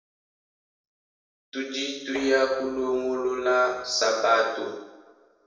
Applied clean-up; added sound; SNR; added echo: neural separator model SepFormer DNS4.